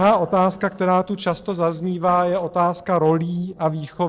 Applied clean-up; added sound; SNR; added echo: neural separator model SepFormer DNS4.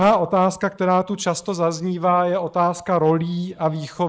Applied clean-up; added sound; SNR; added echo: neural mask model Resemble Enhance denoiser.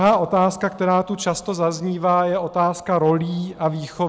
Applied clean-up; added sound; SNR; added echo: none; none; none; none.